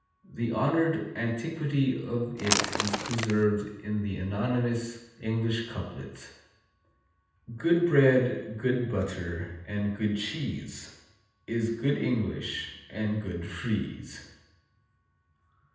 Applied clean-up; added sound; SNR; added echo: none; Crackle / Crushing / Wood; 0 dB; reverberation time 0.9 s.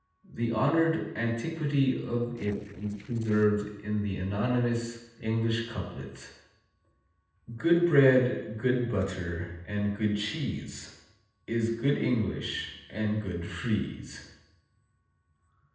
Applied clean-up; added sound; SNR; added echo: neural separator model SepFormer DNS4.